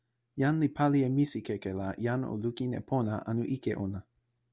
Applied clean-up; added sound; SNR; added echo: none; none; none; none.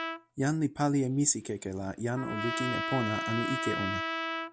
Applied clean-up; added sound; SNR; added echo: none; Trumpet; 4 dB; none.